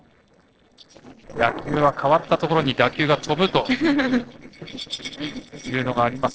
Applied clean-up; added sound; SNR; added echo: neural separator model SepFormer DNS4.